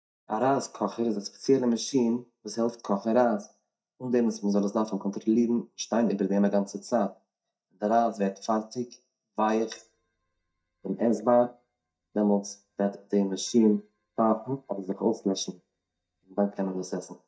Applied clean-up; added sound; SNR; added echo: neural mask model DeepFilterNet 3.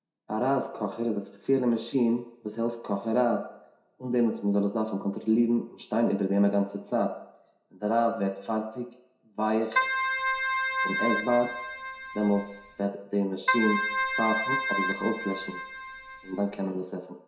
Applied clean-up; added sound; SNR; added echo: none; Keyboard (musical); 1 dB; reverberation time 0.6 s.